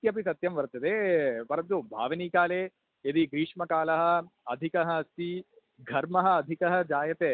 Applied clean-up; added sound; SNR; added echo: none; none; none; none.